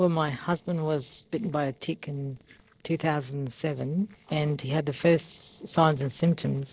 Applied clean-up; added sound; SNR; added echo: neural separator model SepFormer DNS4.